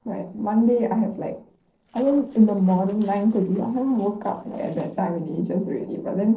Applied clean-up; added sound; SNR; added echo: neural separator model SepFormer DNS4.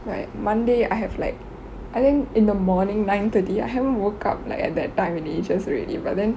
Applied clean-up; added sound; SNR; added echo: none; none; none; none.